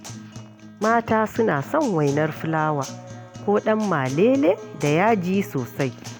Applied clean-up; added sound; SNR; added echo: none; Acoustic guitar; 16 dB; none.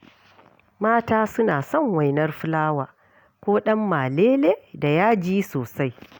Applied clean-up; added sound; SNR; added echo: none; none; none; none.